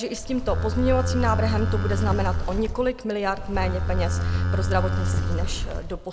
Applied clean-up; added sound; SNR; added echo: none; Livestock, farm animals, working animals; -3 dB; none.